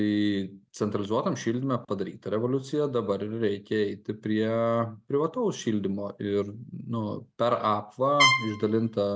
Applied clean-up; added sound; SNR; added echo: none; Trumpet; -2 dB; none.